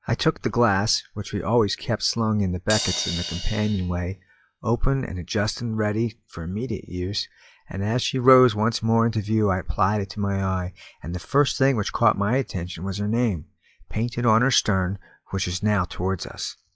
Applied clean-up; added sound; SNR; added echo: classical method log-MMSE.